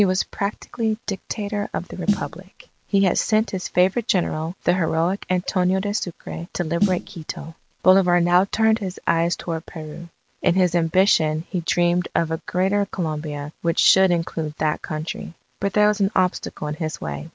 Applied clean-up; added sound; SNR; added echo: none; Snare drum; 8 dB; none.